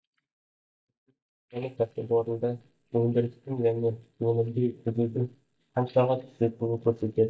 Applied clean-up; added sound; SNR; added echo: neural mask model DeepFilterNet 3.